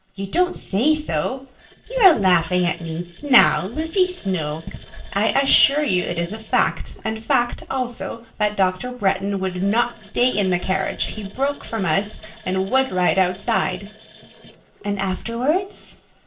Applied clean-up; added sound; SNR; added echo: neural separator model SepFormer DNS4.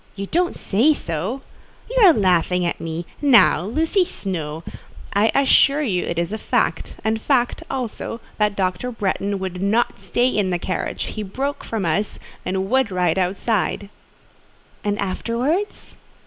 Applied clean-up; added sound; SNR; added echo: none; none; none; none.